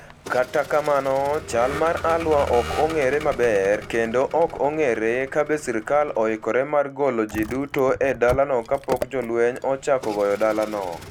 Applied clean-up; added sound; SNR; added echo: none; Vehicle; 14 dB; none.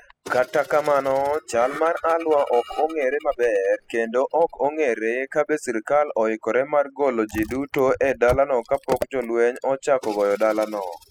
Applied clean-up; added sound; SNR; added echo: classical method spectral subtraction.